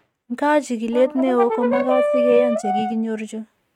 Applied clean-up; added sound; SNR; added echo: neural mask model RNNoise.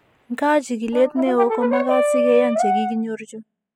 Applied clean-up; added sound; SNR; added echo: classical method spectral subtraction.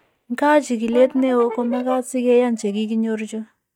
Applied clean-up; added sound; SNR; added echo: neural mask model DeepFilterNet 3.